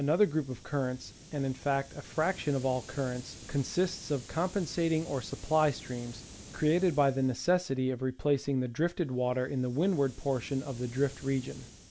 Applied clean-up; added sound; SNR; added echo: none; Hiss; 19 dB; none.